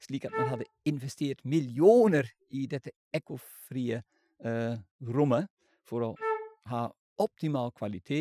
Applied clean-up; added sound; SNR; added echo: classical method Wiener filter.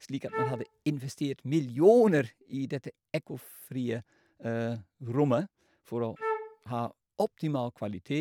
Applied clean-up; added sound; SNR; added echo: none; Wind instrument, woodwind instrument; 6 dB; none.